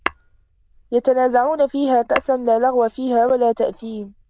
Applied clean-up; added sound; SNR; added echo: neural diffusion model UNIVERSE++.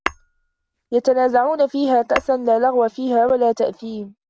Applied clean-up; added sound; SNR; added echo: none; Tap / Hammer; 16 dB; none.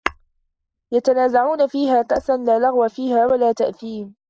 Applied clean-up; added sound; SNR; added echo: neural mask model Resemble Enhance denoiser.